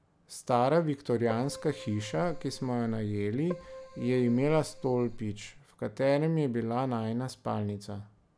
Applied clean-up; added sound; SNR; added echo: none; Keyboard (musical); 14 dB; none.